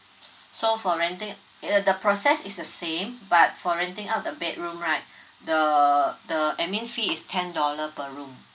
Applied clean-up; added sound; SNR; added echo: none; none; none; none.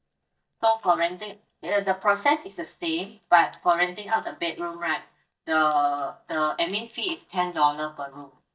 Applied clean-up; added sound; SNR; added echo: neural mask model DeepFilterNet 3.